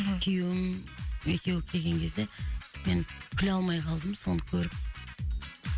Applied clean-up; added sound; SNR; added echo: none; none; none; none.